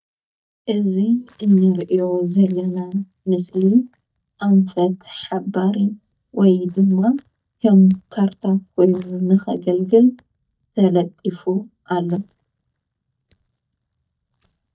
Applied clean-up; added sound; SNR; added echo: neural mask model DeepFilterNet 3.